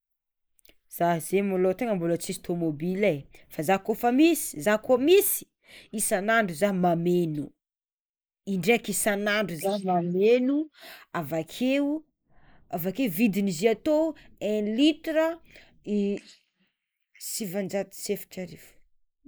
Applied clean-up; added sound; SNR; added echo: neural mask model Resemble Enhance denoiser.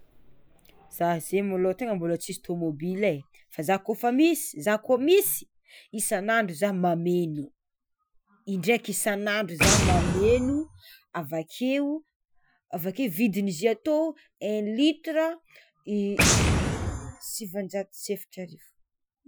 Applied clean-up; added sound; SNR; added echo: classical method Wiener filter.